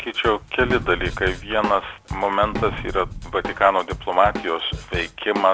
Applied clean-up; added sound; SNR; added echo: none; Boom + Drum kit; 9 dB; none.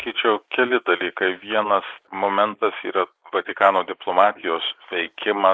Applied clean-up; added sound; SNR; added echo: neural mask model Resemble Enhance denoiser.